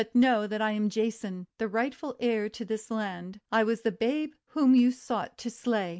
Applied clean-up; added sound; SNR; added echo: none; none; none; none.